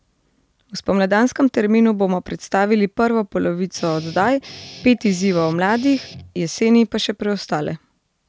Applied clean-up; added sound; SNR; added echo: none; Guitar; 19 dB; none.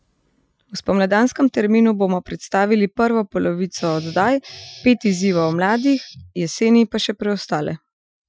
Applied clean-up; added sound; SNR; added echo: classical method Wiener filter.